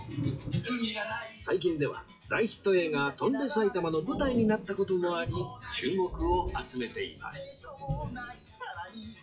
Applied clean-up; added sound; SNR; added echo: classical method WPE with log-MMSE.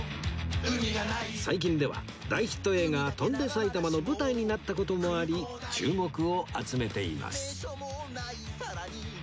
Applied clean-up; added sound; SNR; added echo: none; none; none; none.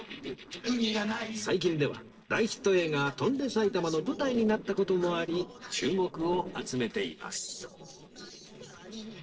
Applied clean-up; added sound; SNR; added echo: neural separator model SepFormer DNS4.